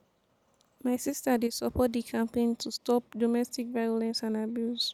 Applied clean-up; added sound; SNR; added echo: none; none; none; none.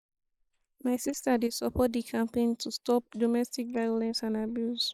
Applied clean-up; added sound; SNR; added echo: neural mask model Resemble Enhance denoiser.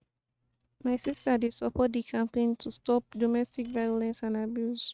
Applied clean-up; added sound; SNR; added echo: neural mask model RNNoise.